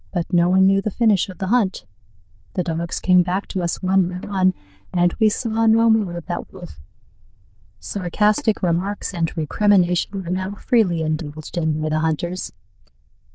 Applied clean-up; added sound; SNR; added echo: neural diffusion model UNIVERSE++.